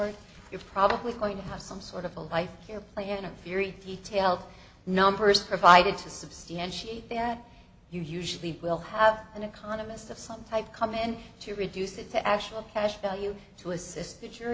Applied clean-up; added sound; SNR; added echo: none; none; none; none.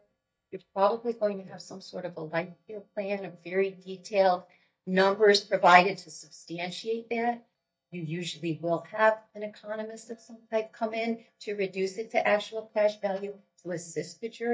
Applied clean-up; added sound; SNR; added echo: neural mask model DeepFilterNet 3.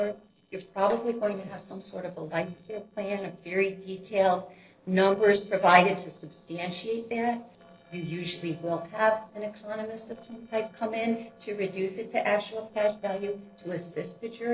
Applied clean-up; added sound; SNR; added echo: neural separator model SepFormer DNS4.